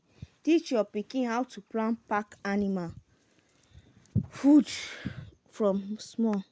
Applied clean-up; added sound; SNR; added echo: none; none; none; none.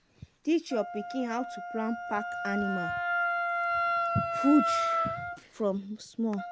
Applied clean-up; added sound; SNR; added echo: none; Wind instrument, woodwind instrument; 1 dB; none.